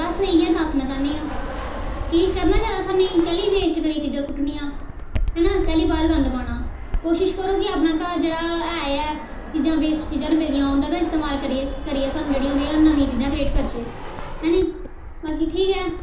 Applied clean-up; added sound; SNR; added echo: none; Fixed-wing aircraft, airplane; 5 dB; reverberation time 0.6 s.